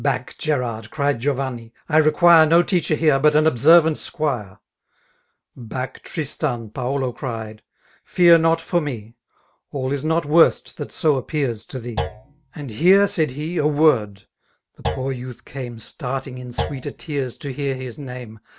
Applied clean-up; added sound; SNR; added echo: none; Thump, thud; 11 dB; none.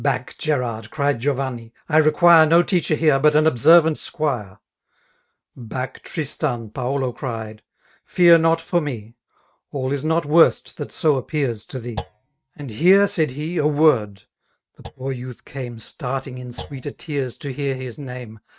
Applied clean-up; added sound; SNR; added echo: neural mask model RNNoise.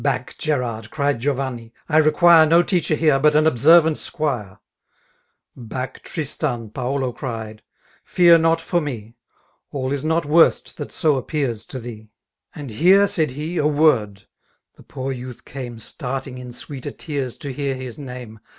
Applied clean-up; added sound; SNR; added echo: none; none; none; none.